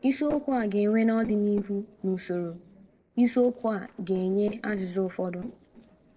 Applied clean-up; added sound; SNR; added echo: neural separator model SepFormer DNS4.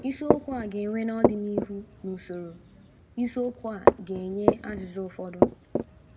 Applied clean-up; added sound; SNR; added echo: none; Walk, footsteps; -5 dB; reverberation time 1.1 s.